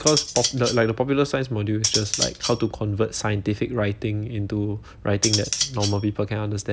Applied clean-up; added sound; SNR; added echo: none; Cutlery, silverware; 4 dB; none.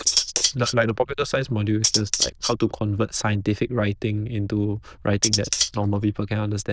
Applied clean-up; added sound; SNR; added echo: neural diffusion model UNIVERSE++.